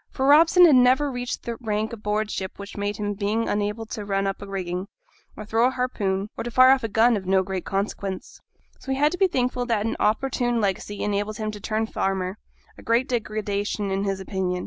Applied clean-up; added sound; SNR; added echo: none; none; none; none.